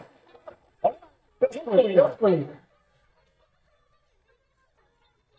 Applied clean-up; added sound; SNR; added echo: neural mask model DeepFilterNet 3.